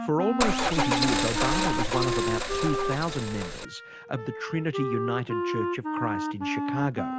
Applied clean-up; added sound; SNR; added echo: none; Wind instrument, woodwind instrument + Car; -2 dB; none.